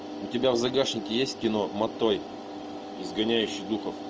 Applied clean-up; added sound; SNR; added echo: none; none; none; none.